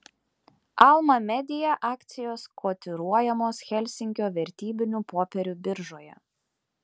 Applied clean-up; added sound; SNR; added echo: none; none; none; none.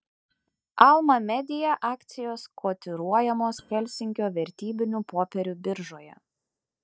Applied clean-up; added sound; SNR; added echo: neural mask model DeepFilterNet 3.